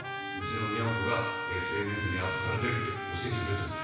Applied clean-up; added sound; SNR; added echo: none; Trumpet; 2 dB; reverberation time 1.1 s.